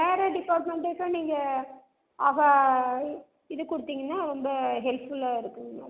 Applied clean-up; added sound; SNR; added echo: none; none; none; none.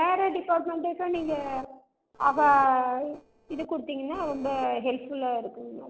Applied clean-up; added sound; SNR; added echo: neural separator model SepFormer DNS4.